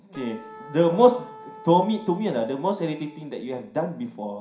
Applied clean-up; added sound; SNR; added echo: none; Wind instrument, woodwind instrument; 20 dB; reverberation time 0.5 s.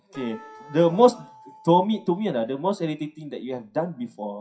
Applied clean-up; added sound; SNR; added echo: classical method WPE with log-MMSE.